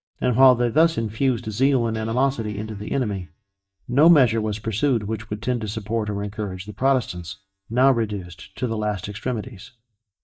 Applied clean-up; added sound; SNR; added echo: neural mask model DeepFilterNet 3.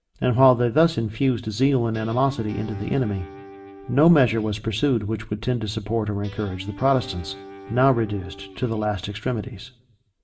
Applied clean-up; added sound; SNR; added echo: none; Guitar; 18 dB; reverberation time 0.5 s.